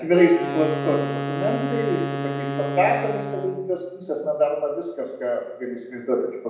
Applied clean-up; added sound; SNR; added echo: none; Wind instrument, woodwind instrument; 7 dB; reverberation time 0.8 s.